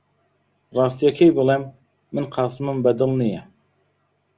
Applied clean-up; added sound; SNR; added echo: none; none; none; none.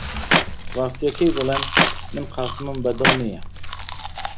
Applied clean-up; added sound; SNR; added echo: none; Clapping + Chewing, mastication; -3 dB; none.